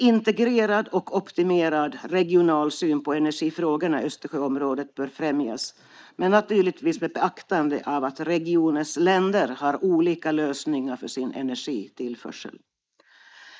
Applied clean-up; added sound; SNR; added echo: neural mask model Resemble Enhance denoiser.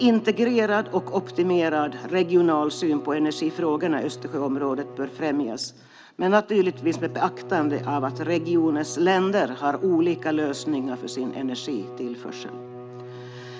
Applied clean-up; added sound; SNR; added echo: none; Bowed string instrument; 14 dB; none.